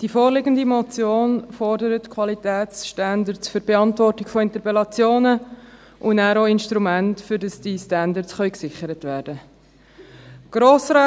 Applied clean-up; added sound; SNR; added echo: none; none; none; none.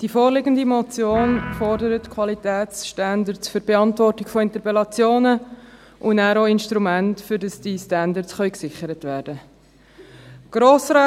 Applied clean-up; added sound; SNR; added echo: none; Guitar; 14 dB; none.